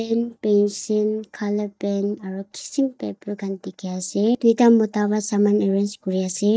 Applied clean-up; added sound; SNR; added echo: neural mask model DeepFilterNet 3.